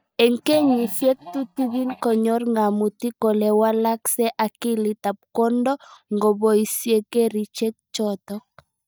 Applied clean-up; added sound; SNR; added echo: neural mask model DeepFilterNet 3.